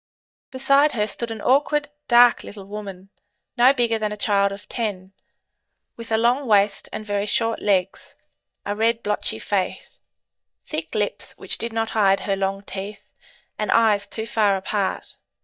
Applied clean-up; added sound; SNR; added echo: neural mask model DeepFilterNet 3.